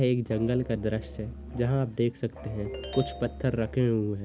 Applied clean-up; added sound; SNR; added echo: none; Musical instrument + Ringtone; 13 dB; none.